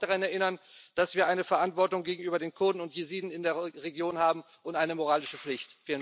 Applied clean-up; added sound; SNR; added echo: none; none; none; none.